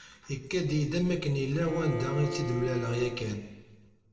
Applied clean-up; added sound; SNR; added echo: none; Bowed string instrument; 8 dB; reverberation time 1.1 s.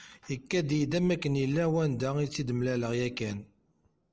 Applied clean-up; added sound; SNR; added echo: none; none; none; none.